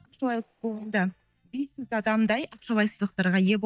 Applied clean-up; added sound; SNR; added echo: neural mask model DeepFilterNet 3.